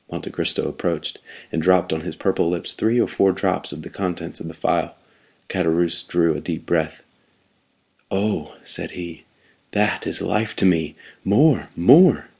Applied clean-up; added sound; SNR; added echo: none; none; none; none.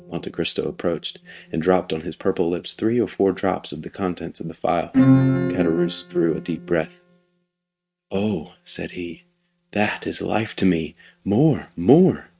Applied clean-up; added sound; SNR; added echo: neural mask model RNNoise.